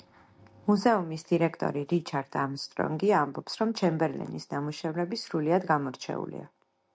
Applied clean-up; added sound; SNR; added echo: none; none; none; none.